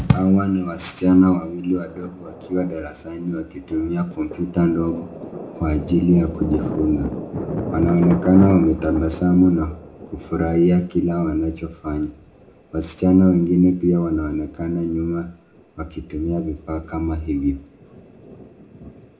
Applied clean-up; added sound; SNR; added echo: none; Thunder; 13 dB; reverberation time 0.4 s.